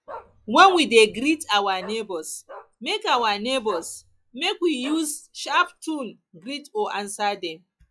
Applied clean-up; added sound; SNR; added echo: classical method log-MMSE.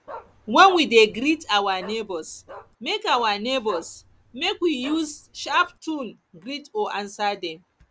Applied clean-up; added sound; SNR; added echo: none; Bark; 19 dB; none.